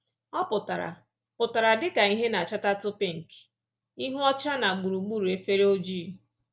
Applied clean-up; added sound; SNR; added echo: none; none; none; none.